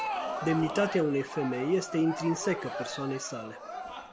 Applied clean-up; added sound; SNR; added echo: none; Crowd; 7 dB; none.